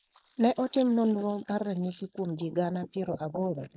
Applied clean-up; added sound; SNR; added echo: neural mask model Resemble Enhance denoiser.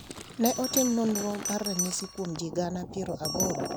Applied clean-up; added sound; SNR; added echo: none; Fill (with liquid) + Bell; 4 dB; none.